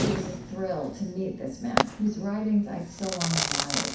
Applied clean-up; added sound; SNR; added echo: none; Crackle / Fireworks; 2 dB; reverberation time 0.6 s.